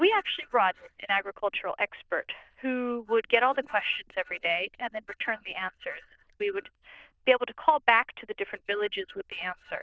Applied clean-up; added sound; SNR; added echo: neural diffusion model UNIVERSE++.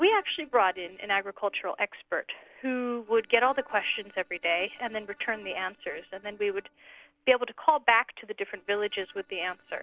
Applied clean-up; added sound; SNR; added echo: neural separator model SepFormer DNS4.